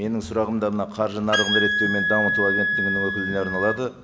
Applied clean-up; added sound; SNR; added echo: none; Wind instrument, woodwind instrument; -1 dB; none.